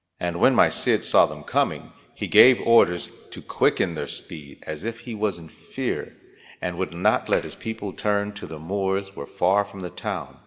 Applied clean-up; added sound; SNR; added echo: none; Clapping; 18 dB; reverberation time 1.3 s.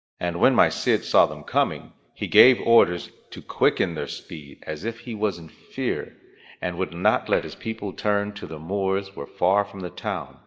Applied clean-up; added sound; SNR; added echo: neural mask model DeepFilterNet 3.